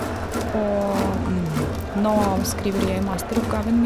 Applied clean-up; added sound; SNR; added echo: none; Crowd; 2 dB; none.